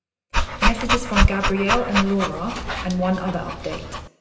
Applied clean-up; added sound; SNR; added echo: none; Dog; -2 dB; reverberation time 0.8 s.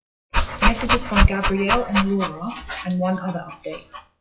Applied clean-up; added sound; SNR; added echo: classical method WPE with log-MMSE.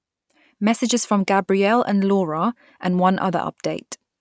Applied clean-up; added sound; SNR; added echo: none; none; none; none.